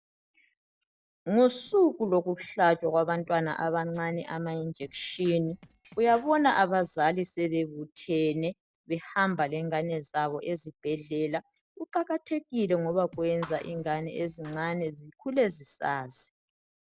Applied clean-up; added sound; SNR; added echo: neural separator model SepFormer DNS4.